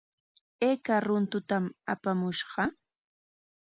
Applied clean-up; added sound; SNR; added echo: none; none; none; none.